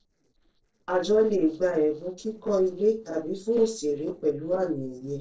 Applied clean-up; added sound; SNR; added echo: neural separator model SepFormer DNS4.